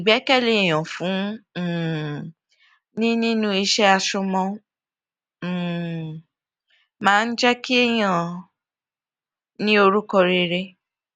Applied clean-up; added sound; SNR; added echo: none; none; none; none.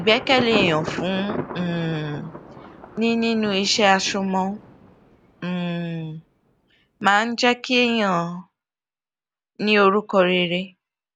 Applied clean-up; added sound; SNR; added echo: none; Thunder; 13 dB; none.